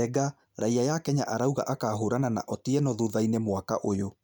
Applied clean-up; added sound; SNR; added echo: none; none; none; none.